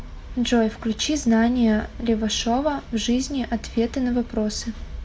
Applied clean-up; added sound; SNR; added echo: none; none; none; none.